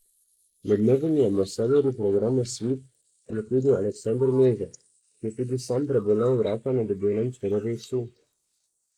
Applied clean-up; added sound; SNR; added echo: neural mask model Resemble Enhance denoiser.